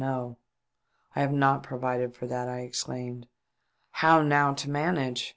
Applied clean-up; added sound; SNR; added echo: none; none; none; none.